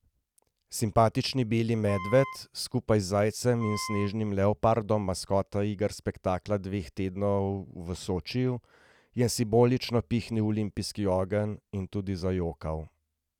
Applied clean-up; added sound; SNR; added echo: none; Wind instrument, woodwind instrument; 11 dB; none.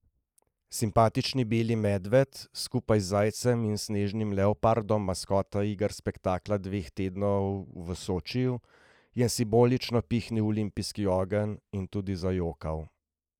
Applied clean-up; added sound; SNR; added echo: neural mask model Resemble Enhance denoiser.